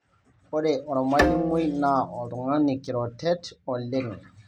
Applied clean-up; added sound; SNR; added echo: none; Bowed string instrument; 6 dB; none.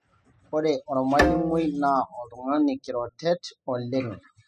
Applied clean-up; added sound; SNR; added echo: classical method spectral subtraction.